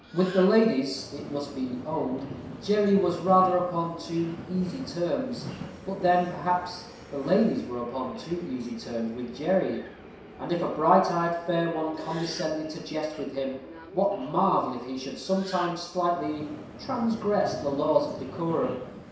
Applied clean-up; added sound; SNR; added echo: none; Subway, metro, underground; 15 dB; reverberation time 0.7 s.